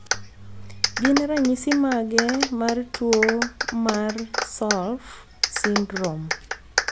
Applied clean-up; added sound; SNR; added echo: none; Clapping; 4 dB; none.